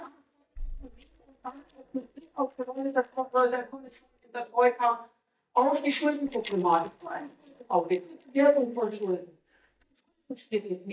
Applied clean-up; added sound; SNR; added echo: neural mask model DeepFilterNet 3.